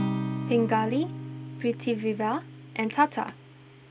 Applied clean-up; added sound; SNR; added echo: none; Acoustic guitar; 6 dB; none.